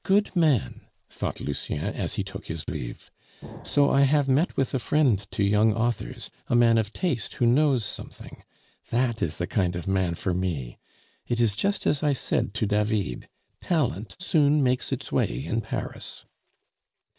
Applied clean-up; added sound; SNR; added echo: none; Explosion; 20 dB; none.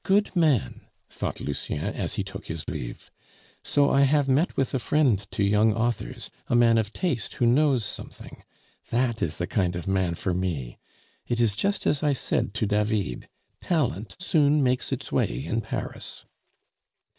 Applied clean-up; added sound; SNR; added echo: none; none; none; none.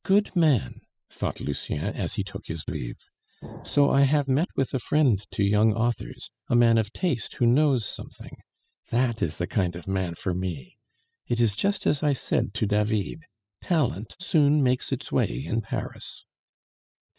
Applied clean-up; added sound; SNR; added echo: classical method spectral subtraction.